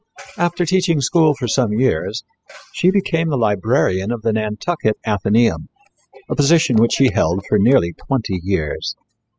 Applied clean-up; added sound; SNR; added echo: classical method spectral subtraction.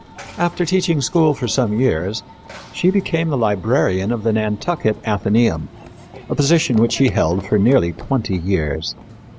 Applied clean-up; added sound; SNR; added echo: none; Run / Train; 20 dB; none.